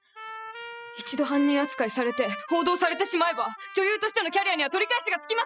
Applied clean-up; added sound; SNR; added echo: classical method spectral subtraction.